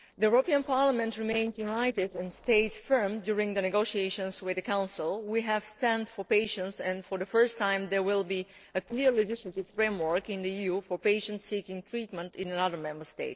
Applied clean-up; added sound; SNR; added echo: neural separator model SepFormer DNS4.